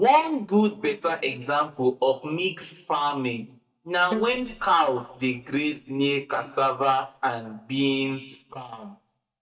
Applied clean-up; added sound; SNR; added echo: neural mask model DeepFilterNet 3.